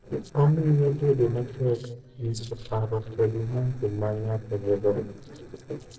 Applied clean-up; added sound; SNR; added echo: neural separator model SepFormer DNS4.